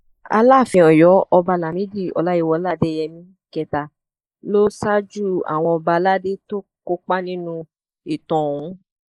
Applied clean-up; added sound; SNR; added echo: neural mask model Resemble Enhance denoiser.